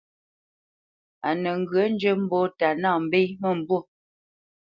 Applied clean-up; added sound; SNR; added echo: none; none; none; none.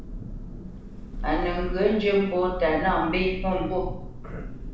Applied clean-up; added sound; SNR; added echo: none; Thunder; 7 dB; reverberation time 0.7 s.